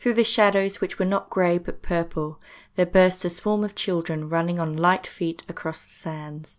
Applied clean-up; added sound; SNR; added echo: none; none; none; none.